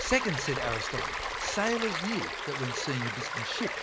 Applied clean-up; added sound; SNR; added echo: none; Stream; 1 dB; none.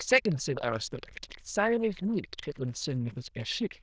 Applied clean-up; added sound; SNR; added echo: neural diffusion model UNIVERSE++.